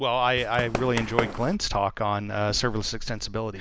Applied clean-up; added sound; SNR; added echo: none; Run; 5 dB; none.